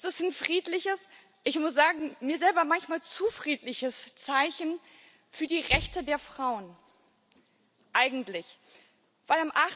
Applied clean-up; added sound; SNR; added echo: none; Knock; 13 dB; none.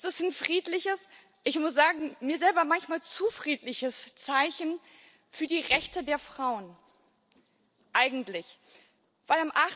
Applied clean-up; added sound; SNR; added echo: neural separator model SepFormer DNS4.